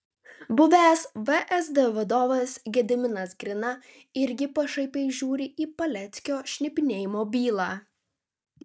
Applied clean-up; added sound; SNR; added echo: none; none; none; none.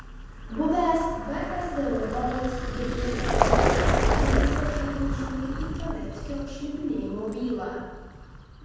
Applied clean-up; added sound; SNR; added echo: none; Vehicle; -3 dB; reverberation time 1.2 s.